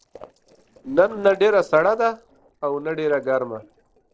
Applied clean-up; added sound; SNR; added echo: neural separator model SepFormer DNS4.